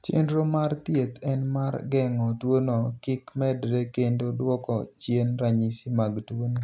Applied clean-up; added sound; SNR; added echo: none; none; none; none.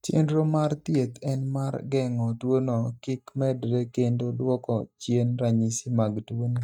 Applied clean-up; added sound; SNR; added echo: neural mask model DeepFilterNet 3.